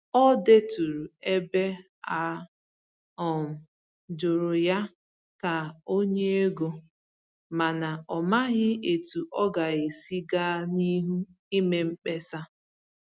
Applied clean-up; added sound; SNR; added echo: none; none; none; none.